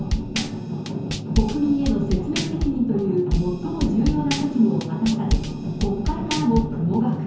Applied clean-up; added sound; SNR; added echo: none; Drum / Drum kit; 5 dB; reverberation time 0.9 s.